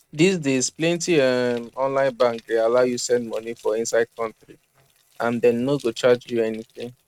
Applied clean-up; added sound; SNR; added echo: neural mask model RNNoise.